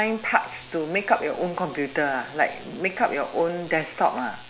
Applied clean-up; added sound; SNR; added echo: none; none; none; none.